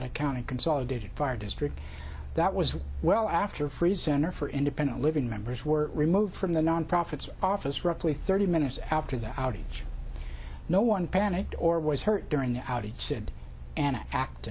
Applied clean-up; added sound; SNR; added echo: none; none; none; none.